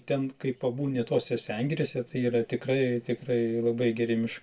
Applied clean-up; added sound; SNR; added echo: none; none; none; reverberation time 0.1 s.